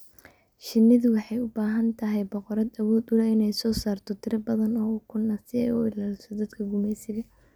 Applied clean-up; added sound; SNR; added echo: none; none; none; none.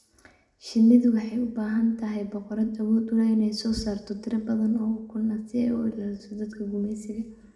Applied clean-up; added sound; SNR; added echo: none; none; none; reverberation time 0.8 s.